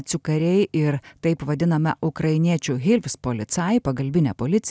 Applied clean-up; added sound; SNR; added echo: none; none; none; none.